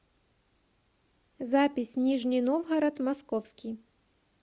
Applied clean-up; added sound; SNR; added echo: none; none; none; none.